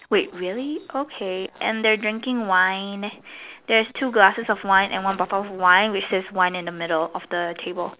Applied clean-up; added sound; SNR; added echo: neural separator model SepFormer DNS4.